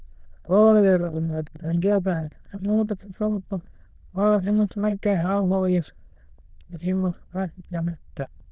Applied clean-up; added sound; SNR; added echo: neural diffusion model UNIVERSE++.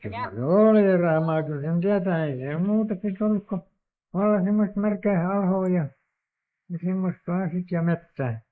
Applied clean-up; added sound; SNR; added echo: neural mask model Resemble Enhance denoiser.